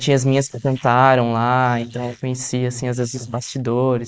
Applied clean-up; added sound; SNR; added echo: neural mask model Resemble Enhance denoiser.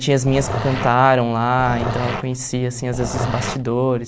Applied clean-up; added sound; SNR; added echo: none; Growling; 7 dB; none.